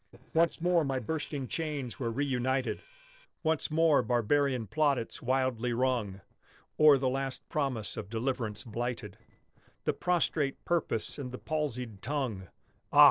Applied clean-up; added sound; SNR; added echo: neural separator model SepFormer DNS4.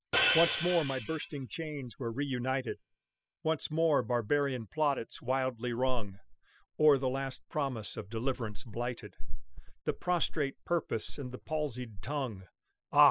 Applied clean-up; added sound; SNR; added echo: classical method spectral subtraction.